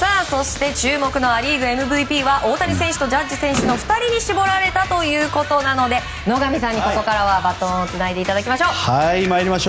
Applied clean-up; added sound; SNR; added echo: none; none; none; none.